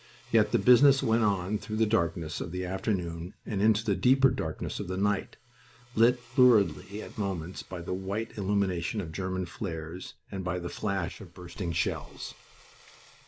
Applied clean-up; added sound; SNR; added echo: neural mask model Resemble Enhance denoiser.